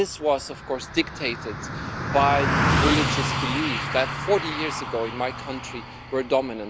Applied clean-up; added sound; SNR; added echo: none; Car passing by; 1 dB; none.